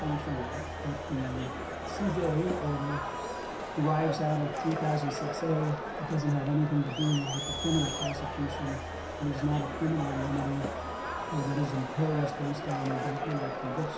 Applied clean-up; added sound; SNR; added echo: none; Crowd; 4 dB; reverberation time 0.7 s.